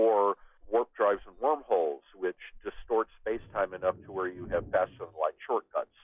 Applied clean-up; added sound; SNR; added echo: classical method log-MMSE.